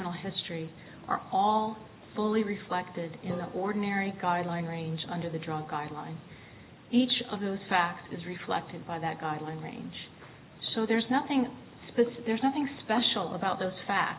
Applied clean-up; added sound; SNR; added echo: none; none; none; none.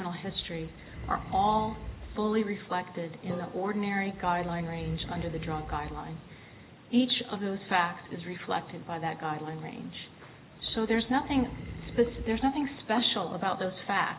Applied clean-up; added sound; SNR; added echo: none; Animal; 12 dB; none.